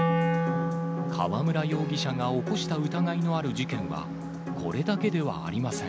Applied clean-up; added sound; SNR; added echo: none; Wind instrument, woodwind instrument; 2 dB; none.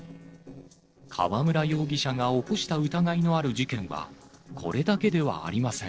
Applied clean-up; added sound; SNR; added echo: neural separator model SepFormer DNS4.